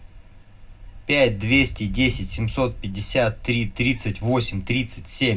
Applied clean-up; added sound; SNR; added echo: none; Wind; 12 dB; reverberation time 0.3 s.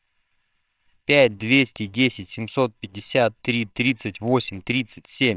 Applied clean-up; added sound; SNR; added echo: neural separator model SepFormer WHAMR!.